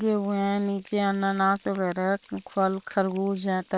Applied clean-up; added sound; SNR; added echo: neural separator model SepFormer WHAM!.